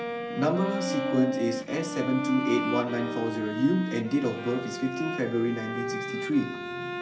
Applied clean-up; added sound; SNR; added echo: none; Bowed string instrument; 4 dB; reverberation time 0.4 s.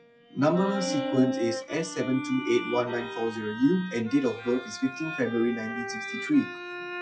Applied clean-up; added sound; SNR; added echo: classical method WPE with log-MMSE.